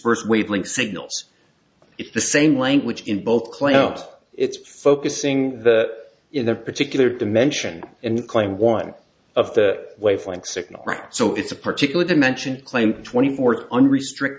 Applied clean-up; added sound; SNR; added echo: none; none; none; none.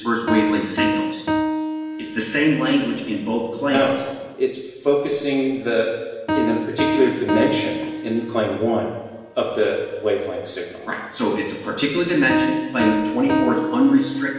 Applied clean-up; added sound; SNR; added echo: none; Piano; 5 dB; reverberation time 1.2 s.